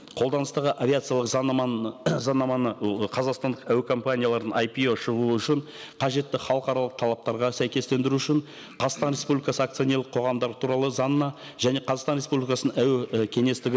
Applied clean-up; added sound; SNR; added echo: none; none; none; none.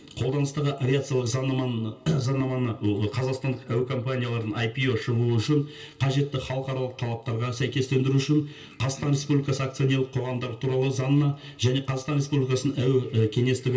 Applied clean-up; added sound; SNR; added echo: none; none; none; reverberation time 0.2 s.